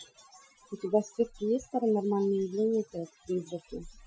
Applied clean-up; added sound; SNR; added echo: classical method Wiener filter.